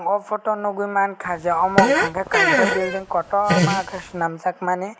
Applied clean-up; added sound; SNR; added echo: none; Fart; -1 dB; none.